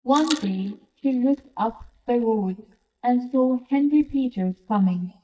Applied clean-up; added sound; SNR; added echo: neural mask model DeepFilterNet 3.